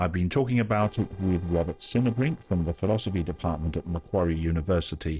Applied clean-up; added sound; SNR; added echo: neural separator model SepFormer DNS4.